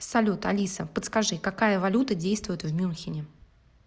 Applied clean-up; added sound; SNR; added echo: none; none; none; none.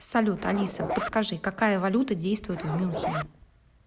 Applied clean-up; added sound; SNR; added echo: none; Zipper (clothing); 7 dB; none.